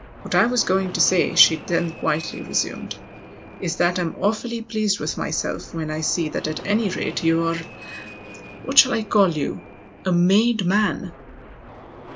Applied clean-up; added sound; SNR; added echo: none; Fixed-wing aircraft, airplane; 16 dB; none.